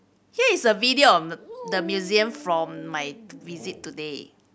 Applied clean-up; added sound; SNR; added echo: none; Dog; 16 dB; none.